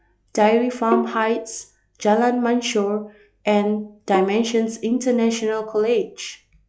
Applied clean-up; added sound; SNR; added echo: classical method log-MMSE.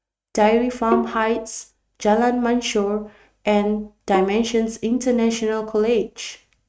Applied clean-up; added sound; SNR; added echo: neural mask model RNNoise.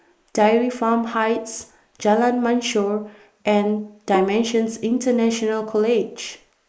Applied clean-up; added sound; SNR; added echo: neural mask model Resemble Enhance denoiser.